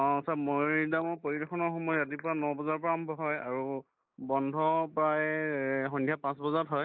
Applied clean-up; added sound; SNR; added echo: neural mask model Resemble Enhance denoiser.